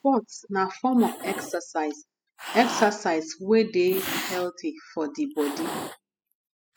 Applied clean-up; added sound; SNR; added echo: classical method spectral subtraction.